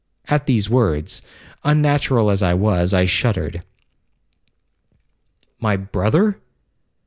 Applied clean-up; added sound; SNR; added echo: none; none; none; none.